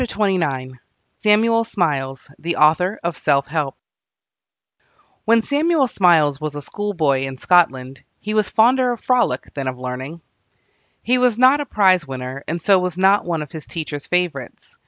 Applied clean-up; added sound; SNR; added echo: none; none; none; none.